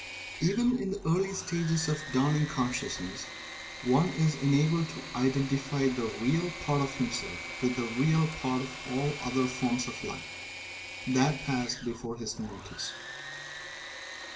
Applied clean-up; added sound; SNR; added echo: none; Engine / Mechanisms; 11 dB; reverberation time 0.8 s.